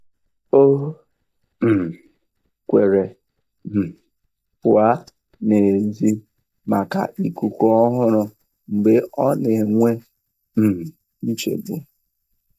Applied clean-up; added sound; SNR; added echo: neural mask model DeepFilterNet 3.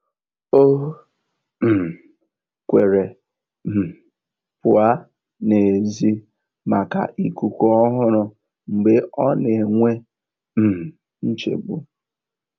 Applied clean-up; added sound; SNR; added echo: none; none; none; none.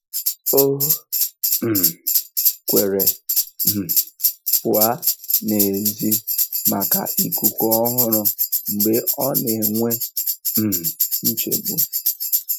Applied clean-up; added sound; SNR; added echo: classical method Wiener filter.